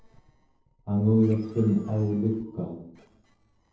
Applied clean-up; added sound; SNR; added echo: neural separator model SepFormer DNS4.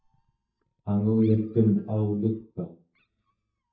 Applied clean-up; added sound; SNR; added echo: neural mask model DeepFilterNet 3.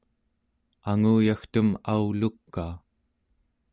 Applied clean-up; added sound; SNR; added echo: none; none; none; none.